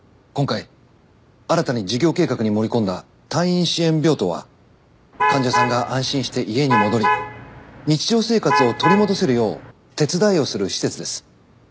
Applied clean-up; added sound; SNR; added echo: none; Alarm / Truck; 1 dB; none.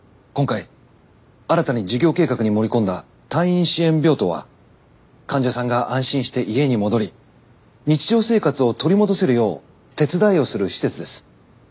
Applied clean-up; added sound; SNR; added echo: none; none; none; none.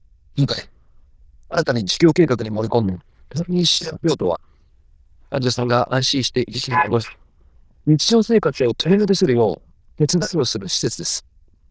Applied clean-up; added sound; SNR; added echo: neural diffusion model UNIVERSE++.